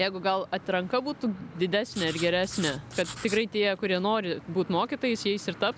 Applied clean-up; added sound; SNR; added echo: none; Writing; 12 dB; none.